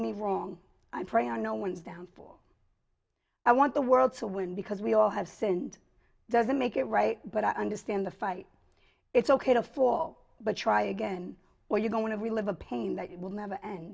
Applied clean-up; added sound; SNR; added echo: none; none; none; none.